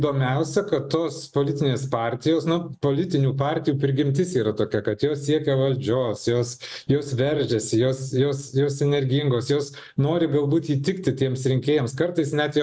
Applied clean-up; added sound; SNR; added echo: none; none; none; none.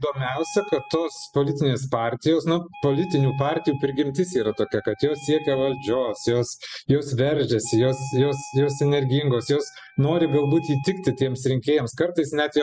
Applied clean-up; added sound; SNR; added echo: classical method spectral subtraction.